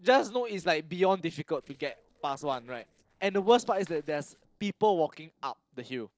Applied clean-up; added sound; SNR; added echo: neural separator model SepFormer DNS4.